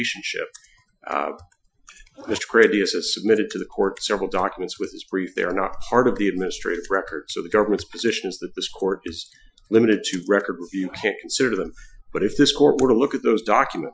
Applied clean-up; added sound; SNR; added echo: classical method Wiener filter.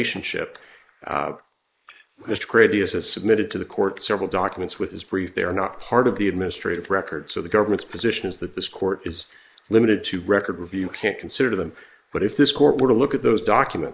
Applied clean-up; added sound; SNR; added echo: neural mask model Resemble Enhance denoiser.